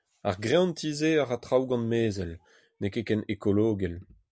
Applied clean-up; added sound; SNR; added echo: none; none; none; none.